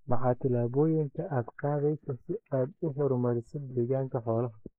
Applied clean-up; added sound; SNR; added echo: neural mask model Resemble Enhance denoiser.